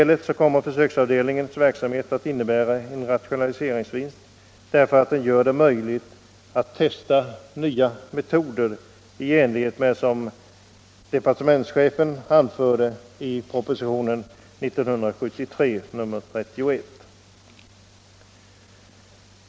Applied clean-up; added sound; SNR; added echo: none; none; none; none.